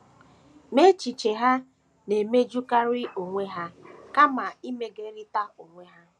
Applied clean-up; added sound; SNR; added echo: none; none; none; none.